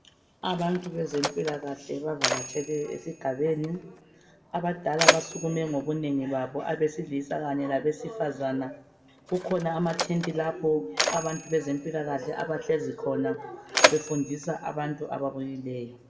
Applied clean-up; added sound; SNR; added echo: none; Mechanisms; 3 dB; reverberation time 0.7 s.